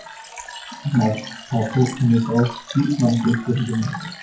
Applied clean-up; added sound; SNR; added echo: classical method WPE with log-MMSE.